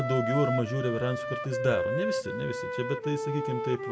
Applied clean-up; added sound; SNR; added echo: none; Wind instrument, woodwind instrument; 1 dB; reverberation time 0.7 s.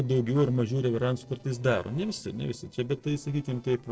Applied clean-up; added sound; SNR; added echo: neural separator model SepFormer DNS4.